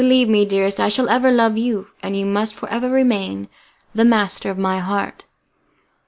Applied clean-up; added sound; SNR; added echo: none; none; none; none.